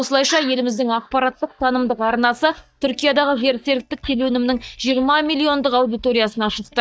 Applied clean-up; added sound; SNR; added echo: neural mask model DeepFilterNet 3.